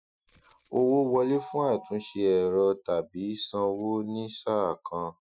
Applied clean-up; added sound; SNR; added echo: classical method Wiener filter.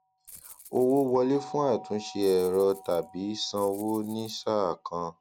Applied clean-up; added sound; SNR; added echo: none; Rattle (instrument) + Doorbell; 20 dB; none.